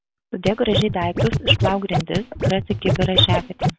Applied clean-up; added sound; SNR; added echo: none; Scratching (performance technique); 0 dB; none.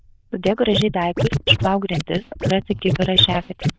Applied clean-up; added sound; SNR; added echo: neural diffusion model UNIVERSE++.